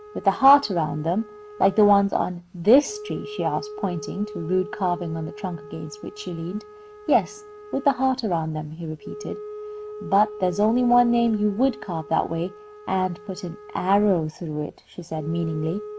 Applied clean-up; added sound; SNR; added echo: none; Wind instrument, woodwind instrument; 15 dB; none.